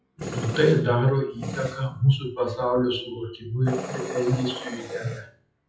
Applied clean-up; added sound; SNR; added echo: classical method WPE with log-MMSE.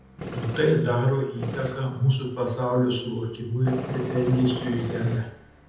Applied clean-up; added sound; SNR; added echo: none; Tools; 11 dB; reverberation time 1.0 s.